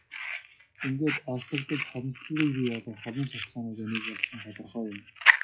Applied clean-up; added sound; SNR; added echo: classical method WPE with log-MMSE.